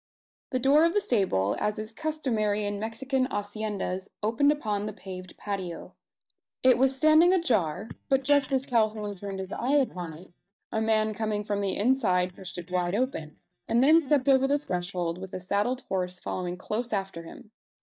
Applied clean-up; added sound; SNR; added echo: neural mask model DeepFilterNet 3.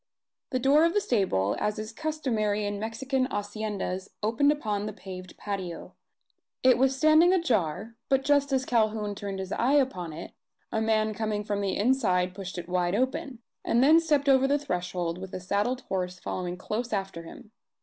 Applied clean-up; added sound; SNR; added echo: none; none; none; none.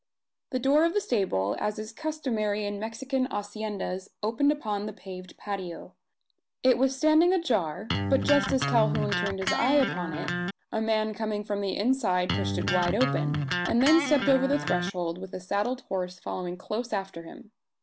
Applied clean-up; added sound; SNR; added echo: none; Electric guitar; 2 dB; none.